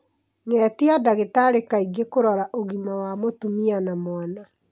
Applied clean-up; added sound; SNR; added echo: none; none; none; none.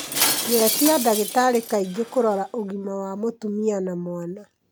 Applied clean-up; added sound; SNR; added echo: none; Shatter; 5 dB; none.